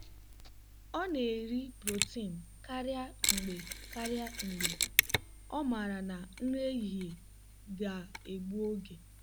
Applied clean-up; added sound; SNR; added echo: none; Mechanisms; 1 dB; none.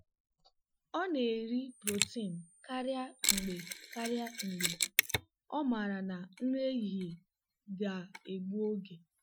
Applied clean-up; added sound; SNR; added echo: classical method Wiener filter.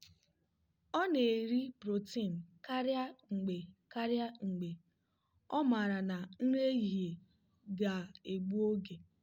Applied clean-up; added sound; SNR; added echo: none; none; none; none.